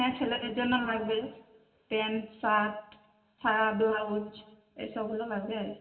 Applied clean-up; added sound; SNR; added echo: none; none; none; reverberation time 0.6 s.